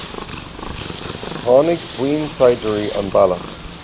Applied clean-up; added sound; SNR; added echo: none; Purr; 11 dB; none.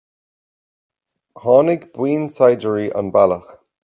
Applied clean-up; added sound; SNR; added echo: none; none; none; none.